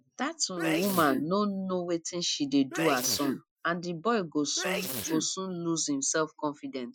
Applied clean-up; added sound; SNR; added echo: classical method Wiener filter.